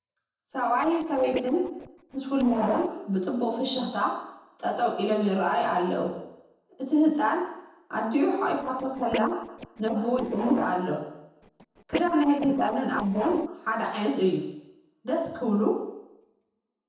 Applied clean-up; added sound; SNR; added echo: neural separator model SepFormer DNS4.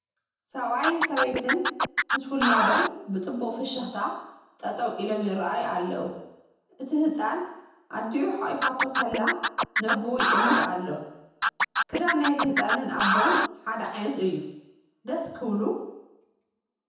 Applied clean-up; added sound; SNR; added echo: none; Scratching (performance technique); -3 dB; reverberation time 0.9 s.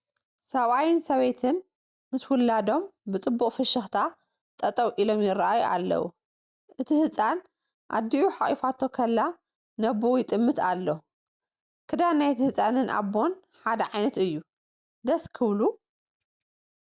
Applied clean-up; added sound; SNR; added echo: none; none; none; none.